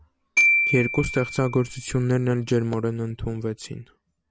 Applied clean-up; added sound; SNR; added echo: none; Glockenspiel; 2 dB; none.